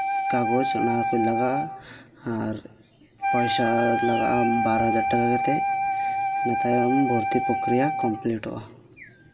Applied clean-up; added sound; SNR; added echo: none; Wind instrument, woodwind instrument; 0 dB; reverberation time 2.0 s.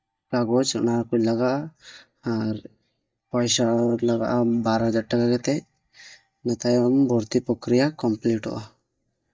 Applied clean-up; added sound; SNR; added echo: neural mask model DeepFilterNet 3.